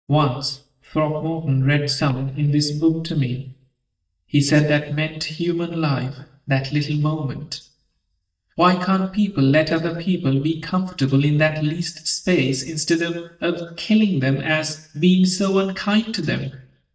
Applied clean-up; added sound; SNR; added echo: neural mask model DeepFilterNet 3.